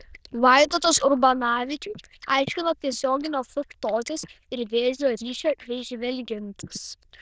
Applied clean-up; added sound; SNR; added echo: neural diffusion model UNIVERSE++.